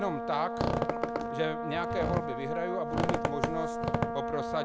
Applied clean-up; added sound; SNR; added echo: none; Brass instrument + Squeak; -3 dB; none.